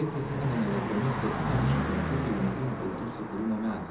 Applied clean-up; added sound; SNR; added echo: none; Car passing by; 0 dB; reverberation time 0.5 s.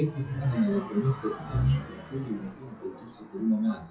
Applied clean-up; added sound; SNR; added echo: classical method WPE with log-MMSE.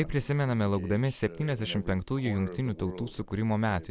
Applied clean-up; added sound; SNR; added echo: none; none; none; none.